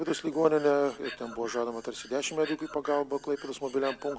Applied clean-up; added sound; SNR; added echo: none; Breathing; 17 dB; none.